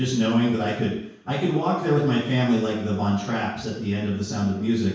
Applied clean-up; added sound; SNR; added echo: none; none; none; reverberation time 0.6 s.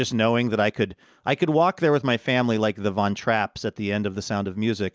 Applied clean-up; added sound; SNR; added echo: none; none; none; none.